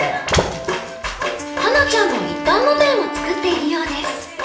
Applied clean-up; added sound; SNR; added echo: none; Wind instrument, woodwind instrument; 9 dB; reverberation time 0.7 s.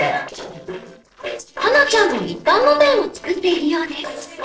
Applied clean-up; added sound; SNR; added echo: neural separator model SepFormer DNS4.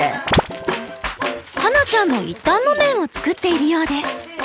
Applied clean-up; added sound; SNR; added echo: none; none; none; none.